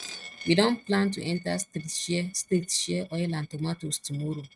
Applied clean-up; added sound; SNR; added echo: neural mask model RNNoise.